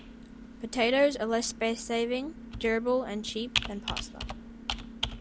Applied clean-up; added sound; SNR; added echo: none; Computer keyboard; 8 dB; none.